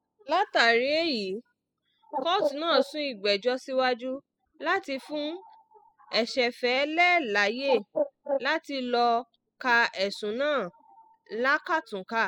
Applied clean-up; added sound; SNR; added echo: classical method spectral subtraction.